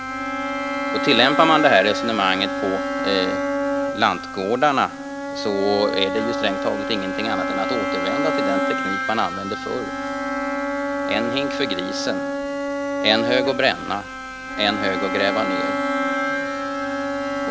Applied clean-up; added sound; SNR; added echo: none; Bowed string instrument + Bowed string instrument; 1 dB; none.